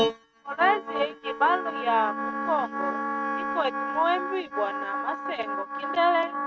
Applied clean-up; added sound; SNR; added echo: neural mask model RNNoise.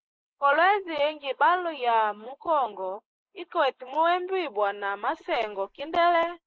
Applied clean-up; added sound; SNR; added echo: neural mask model Resemble Enhance denoiser.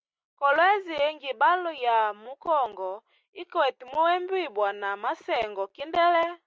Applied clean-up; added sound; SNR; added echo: none; none; none; none.